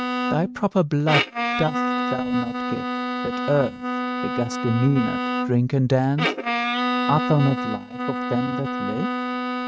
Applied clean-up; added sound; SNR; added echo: neural mask model RNNoise.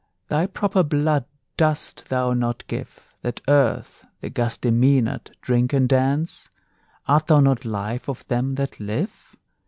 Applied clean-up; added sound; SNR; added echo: none; none; none; none.